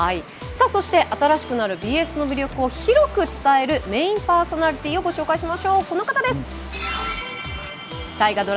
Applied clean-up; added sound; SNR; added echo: none; Traffic noise, roadway noise; 19 dB; none.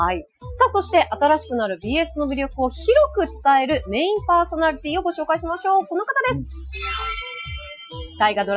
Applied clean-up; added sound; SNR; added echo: classical method Wiener filter.